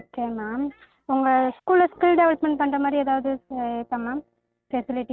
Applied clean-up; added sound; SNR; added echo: neural mask model RNNoise.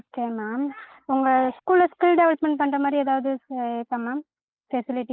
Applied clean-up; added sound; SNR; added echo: neural mask model Resemble Enhance denoiser.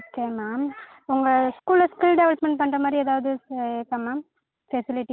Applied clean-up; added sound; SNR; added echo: none; none; none; none.